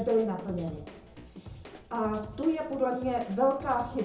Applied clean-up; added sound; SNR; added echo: none; Drum / Drum kit; 16 dB; reverberation time 0.6 s.